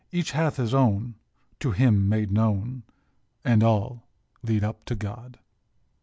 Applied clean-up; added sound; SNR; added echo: none; none; none; none.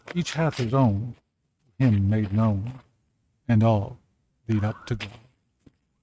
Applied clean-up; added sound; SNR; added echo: neural mask model RNNoise.